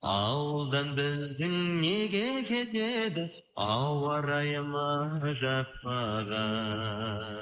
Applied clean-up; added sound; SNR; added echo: neural mask model Resemble Enhance denoiser.